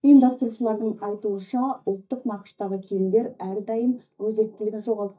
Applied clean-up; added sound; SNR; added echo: neural mask model DeepFilterNet 3.